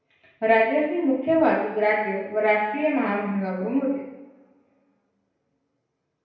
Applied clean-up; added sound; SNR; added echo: none; none; none; reverberation time 0.9 s.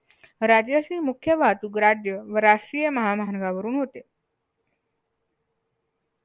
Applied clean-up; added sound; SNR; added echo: none; none; none; none.